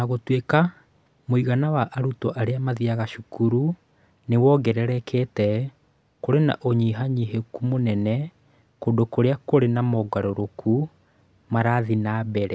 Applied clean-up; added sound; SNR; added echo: none; none; none; none.